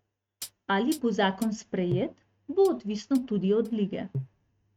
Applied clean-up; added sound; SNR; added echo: neural mask model RNNoise.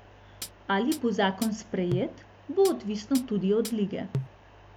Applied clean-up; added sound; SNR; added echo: none; Hi-hat; 11 dB; none.